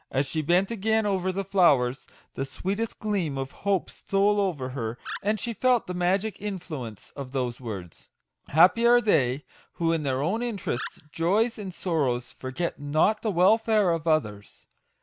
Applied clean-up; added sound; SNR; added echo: none; Animal; 15 dB; none.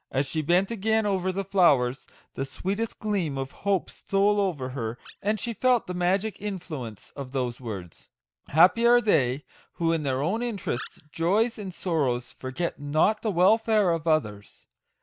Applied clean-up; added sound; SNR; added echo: neural mask model DeepFilterNet 3.